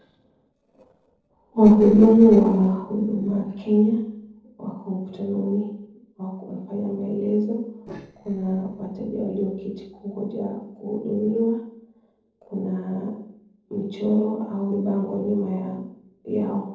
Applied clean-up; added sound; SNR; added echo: neural separator model SepFormer DNS4.